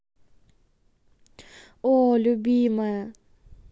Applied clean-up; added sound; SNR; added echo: none; none; none; none.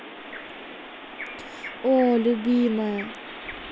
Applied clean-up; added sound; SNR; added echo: none; Bird vocalization, bird call, bird song; 12 dB; none.